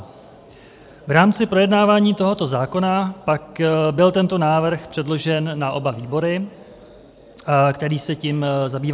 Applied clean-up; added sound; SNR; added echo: none; none; none; none.